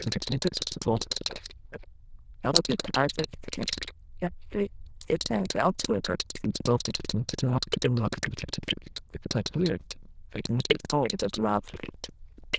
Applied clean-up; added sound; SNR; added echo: neural diffusion model UNIVERSE++.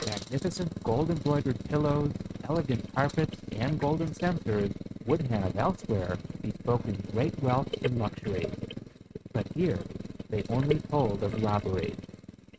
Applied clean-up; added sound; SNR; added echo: neural mask model RNNoise.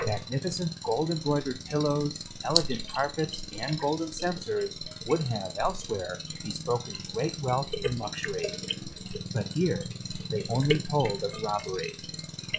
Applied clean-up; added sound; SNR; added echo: classical method log-MMSE.